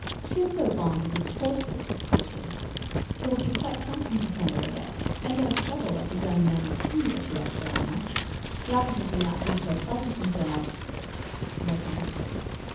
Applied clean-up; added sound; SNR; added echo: none; Fire; 1 dB; reverberation time 0.8 s.